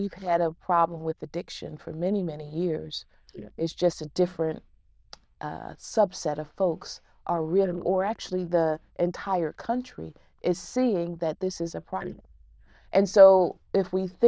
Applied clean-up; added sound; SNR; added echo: neural diffusion model UNIVERSE++.